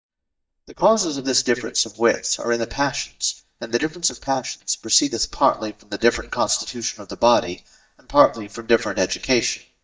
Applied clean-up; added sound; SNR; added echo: neural mask model DeepFilterNet 3.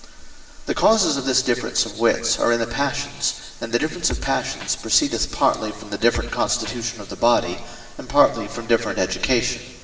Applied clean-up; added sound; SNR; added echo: none; Drum kit; 11 dB; reverberation time 1.6 s.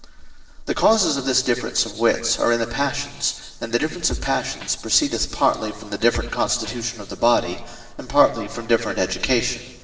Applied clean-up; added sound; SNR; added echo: neural separator model SepFormer DNS4.